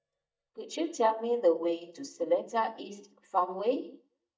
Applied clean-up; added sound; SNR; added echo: neural mask model DeepFilterNet 3.